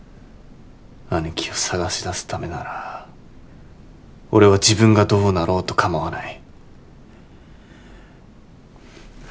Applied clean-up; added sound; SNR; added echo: none; none; none; none.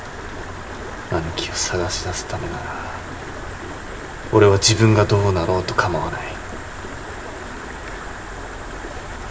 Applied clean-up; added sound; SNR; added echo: none; Stream; 9 dB; reverberation time 1.0 s.